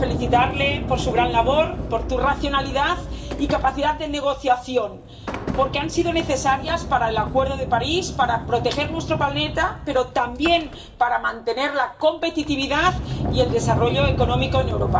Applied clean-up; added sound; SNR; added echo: none; Sliding door; 5 dB; reverberation time 0.4 s.